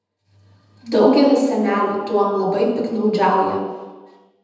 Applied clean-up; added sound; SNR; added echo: none; none; none; reverberation time 1.1 s.